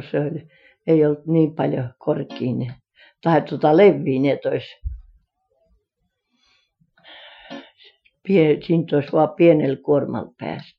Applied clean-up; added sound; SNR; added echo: classical method Wiener filter.